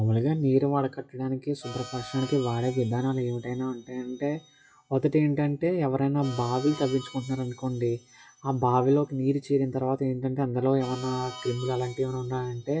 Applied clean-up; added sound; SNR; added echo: classical method WPE with log-MMSE.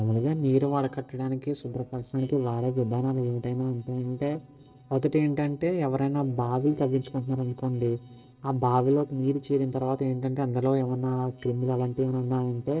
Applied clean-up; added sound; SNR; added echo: neural separator model SepFormer DNS4.